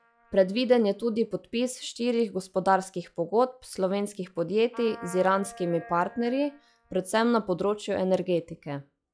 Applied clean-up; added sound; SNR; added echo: classical method log-MMSE.